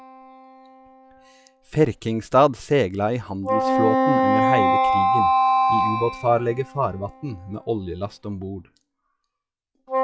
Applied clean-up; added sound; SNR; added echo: classical method log-MMSE.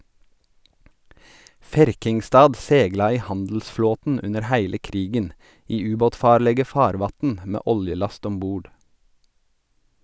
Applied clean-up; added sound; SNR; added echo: none; none; none; none.